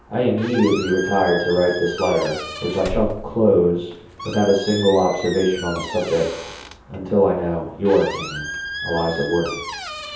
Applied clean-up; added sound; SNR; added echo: none; Squeak; 11 dB; reverberation time 0.7 s.